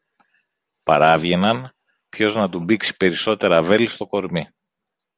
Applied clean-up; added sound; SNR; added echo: none; none; none; none.